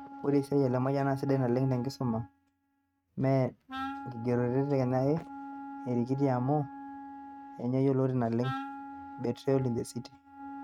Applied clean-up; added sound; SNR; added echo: neural mask model RNNoise.